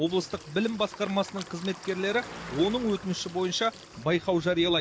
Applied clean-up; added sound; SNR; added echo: none; Cricket / Water + Car passing by; 16 dB; none.